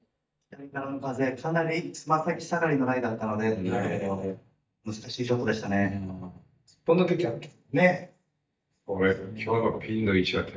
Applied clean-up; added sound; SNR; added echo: neural mask model DeepFilterNet 3.